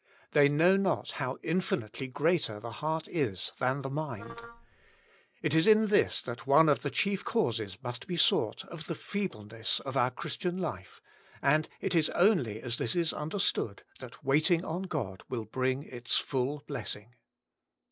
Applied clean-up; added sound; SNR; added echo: neural separator model SepFormer DNS4.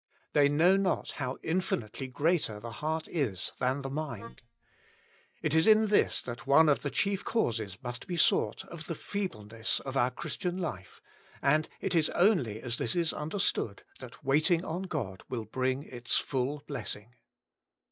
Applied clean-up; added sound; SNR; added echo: neural mask model DeepFilterNet 3.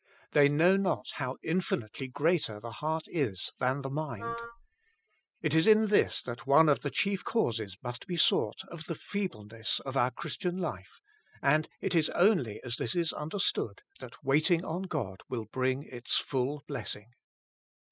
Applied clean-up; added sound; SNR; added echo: classical method spectral subtraction.